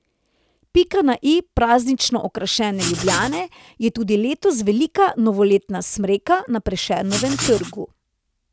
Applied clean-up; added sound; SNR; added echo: none; Writing; 7 dB; none.